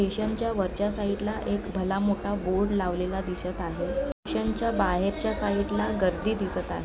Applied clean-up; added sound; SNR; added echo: none; none; none; none.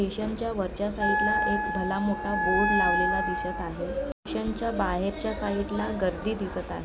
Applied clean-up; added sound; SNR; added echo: none; Wind instrument, woodwind instrument; -1 dB; none.